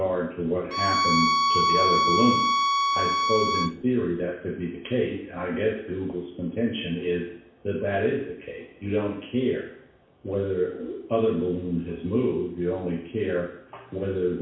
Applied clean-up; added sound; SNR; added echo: none; Bowed string instrument; -4 dB; reverberation time 0.7 s.